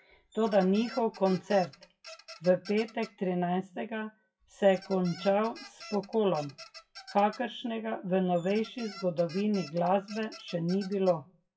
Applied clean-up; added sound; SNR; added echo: classical method WPE with log-MMSE.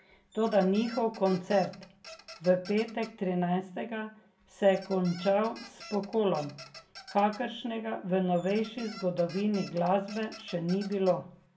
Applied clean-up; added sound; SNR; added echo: none; Squeak; 20 dB; reverberation time 0.2 s.